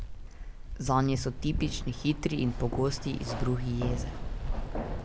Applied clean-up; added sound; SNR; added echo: none; Keys jangling; 3 dB; none.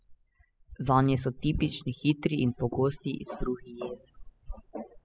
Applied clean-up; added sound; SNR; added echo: classical method spectral subtraction.